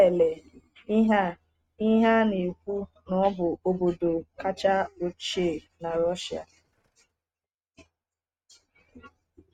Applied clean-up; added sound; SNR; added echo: neural mask model RNNoise.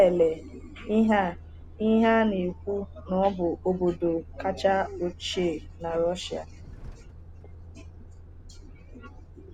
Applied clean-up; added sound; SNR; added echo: none; Truck; 17 dB; none.